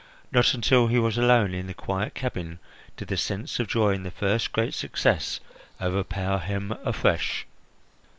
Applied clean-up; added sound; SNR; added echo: none; none; none; none.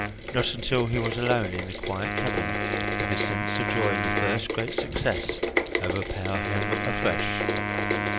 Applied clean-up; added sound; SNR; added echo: none; Rain + Wind instrument, woodwind instrument; -3 dB; none.